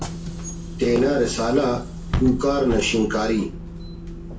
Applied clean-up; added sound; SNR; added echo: none; Bus / Engine; 7 dB; reverberation time 0.3 s.